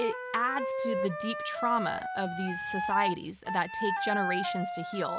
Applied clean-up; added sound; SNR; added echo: none; Wind instrument, woodwind instrument; 1 dB; none.